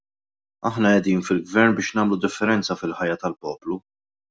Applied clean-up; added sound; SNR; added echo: none; none; none; none.